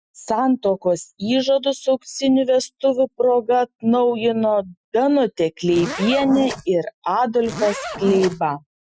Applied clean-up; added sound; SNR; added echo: classical method Wiener filter.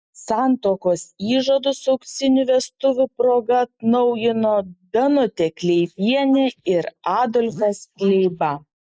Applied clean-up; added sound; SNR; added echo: neural mask model Resemble Enhance denoiser.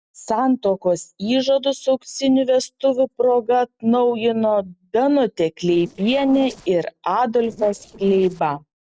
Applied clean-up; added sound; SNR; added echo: neural separator model SepFormer DNS4.